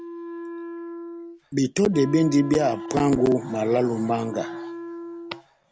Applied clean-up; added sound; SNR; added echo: none; Wind instrument, woodwind instrument; 12 dB; none.